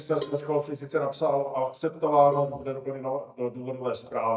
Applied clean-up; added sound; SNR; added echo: neural mask model DeepFilterNet 3.